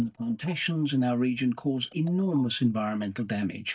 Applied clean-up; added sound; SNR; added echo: neural mask model DeepFilterNet 3.